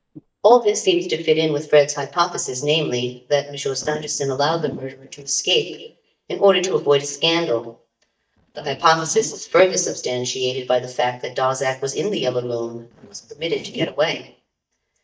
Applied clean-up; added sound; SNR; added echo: neural mask model DeepFilterNet 3.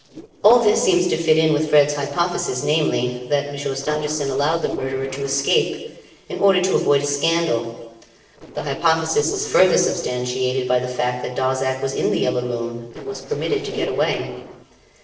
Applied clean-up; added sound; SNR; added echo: neural separator model SepFormer DNS4.